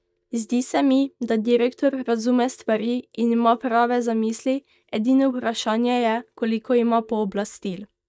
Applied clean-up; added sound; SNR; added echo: neural mask model DeepFilterNet 3.